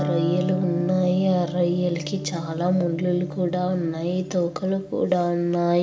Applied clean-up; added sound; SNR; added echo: none; Electric guitar; 9 dB; reverberation time 0.7 s.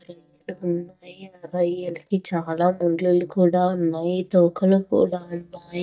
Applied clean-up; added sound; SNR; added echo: neural mask model DeepFilterNet 3.